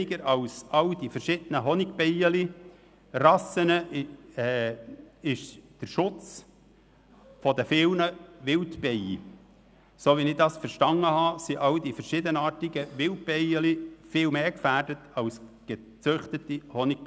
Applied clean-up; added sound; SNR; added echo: none; none; none; none.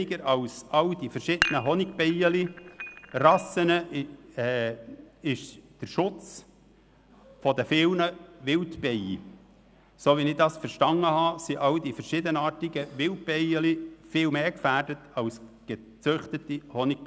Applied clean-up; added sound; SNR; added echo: none; Dishes, pots, and pans; 8 dB; none.